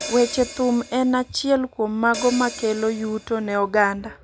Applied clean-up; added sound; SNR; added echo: none; Hi-hat; 15 dB; none.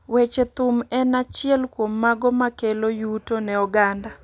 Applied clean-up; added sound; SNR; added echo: none; none; none; none.